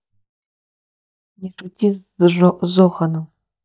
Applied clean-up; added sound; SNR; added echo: neural mask model DeepFilterNet 3.